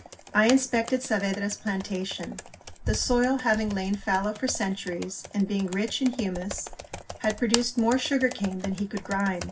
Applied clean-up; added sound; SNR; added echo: none; Computer keyboard; 11 dB; reverberation time 0.4 s.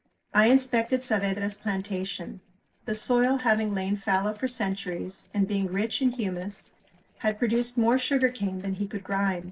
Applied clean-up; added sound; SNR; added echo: neural separator model SepFormer DNS4.